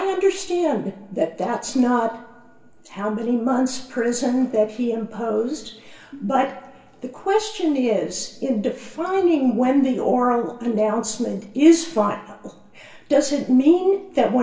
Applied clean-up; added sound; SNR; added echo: none; none; none; reverberation time 0.3 s.